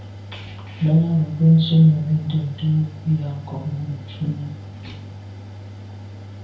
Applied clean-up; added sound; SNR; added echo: none; Mechanical fan; 15 dB; reverberation time 0.6 s.